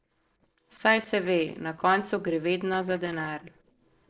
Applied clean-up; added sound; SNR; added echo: neural separator model SepFormer DNS4.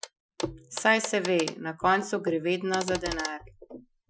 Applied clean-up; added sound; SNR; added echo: classical method Wiener filter.